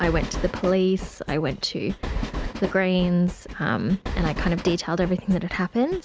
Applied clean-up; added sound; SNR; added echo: none; Train; 8 dB; none.